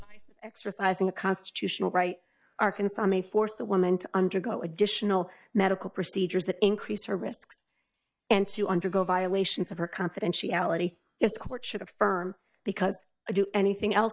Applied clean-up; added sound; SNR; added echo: neural mask model DeepFilterNet 3.